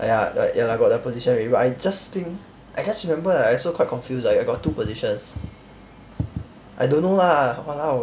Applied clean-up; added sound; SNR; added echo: none; none; none; none.